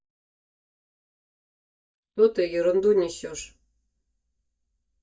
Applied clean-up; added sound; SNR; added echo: neural mask model DeepFilterNet 3.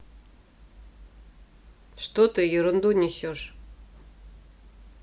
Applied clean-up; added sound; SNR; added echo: none; none; none; none.